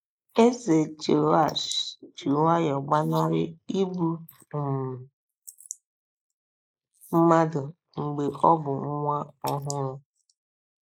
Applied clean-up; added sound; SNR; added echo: neural mask model Resemble Enhance denoiser.